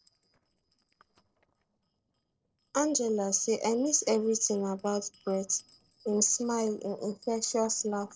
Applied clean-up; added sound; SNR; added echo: neural separator model SepFormer DNS4.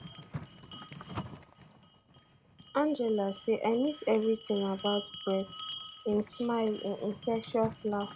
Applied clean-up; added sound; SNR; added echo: none; Bell; 13 dB; none.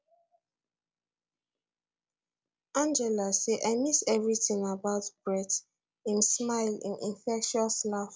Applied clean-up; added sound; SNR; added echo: none; none; none; none.